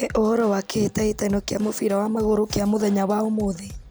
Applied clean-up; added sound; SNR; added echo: none; Drum / Drum kit; 18 dB; none.